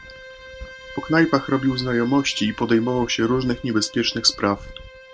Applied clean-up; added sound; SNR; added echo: none; Bowed string instrument + Glass; 17 dB; none.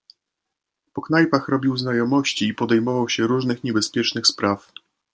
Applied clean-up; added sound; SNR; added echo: none; none; none; none.